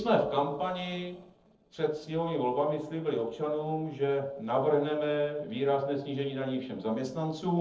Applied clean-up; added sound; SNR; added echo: neural separator model SepFormer DNS4.